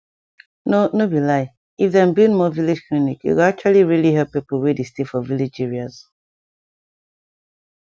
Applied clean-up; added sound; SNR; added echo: none; none; none; none.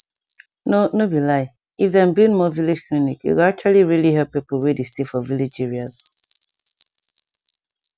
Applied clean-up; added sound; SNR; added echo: none; Chime; 8 dB; none.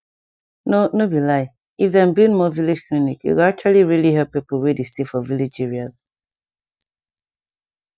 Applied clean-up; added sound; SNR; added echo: neural mask model DeepFilterNet 3.